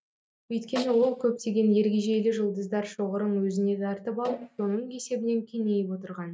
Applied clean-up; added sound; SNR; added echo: neural mask model RNNoise.